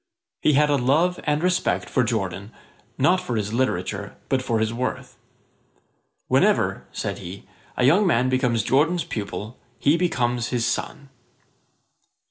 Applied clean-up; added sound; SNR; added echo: none; none; none; none.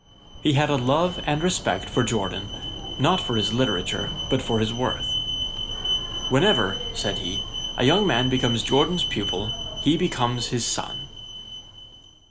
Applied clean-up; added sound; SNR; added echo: none; Alarm; 5 dB; none.